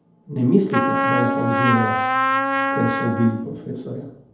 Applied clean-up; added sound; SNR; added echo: none; Trumpet; -1 dB; reverberation time 2.1 s.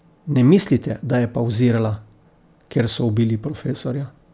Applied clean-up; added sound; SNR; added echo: none; none; none; none.